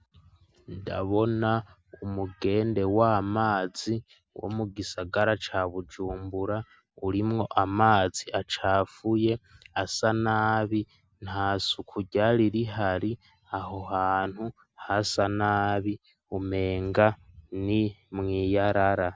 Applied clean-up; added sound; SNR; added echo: none; none; none; none.